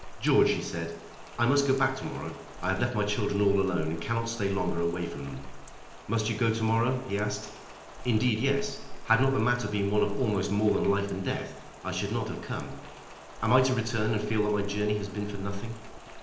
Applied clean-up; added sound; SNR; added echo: none; Rain; 11 dB; reverberation time 0.8 s.